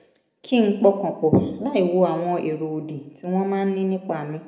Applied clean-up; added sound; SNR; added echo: none; none; none; reverberation time 0.9 s.